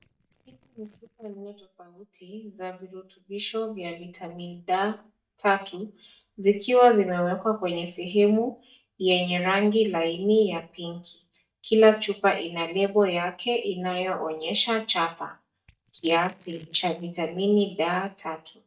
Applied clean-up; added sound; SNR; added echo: neural mask model DeepFilterNet 3.